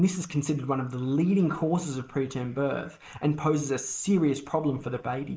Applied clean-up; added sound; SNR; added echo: neural mask model Resemble Enhance denoiser.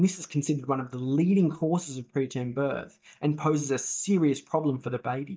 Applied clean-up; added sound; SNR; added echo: neural mask model DeepFilterNet 3.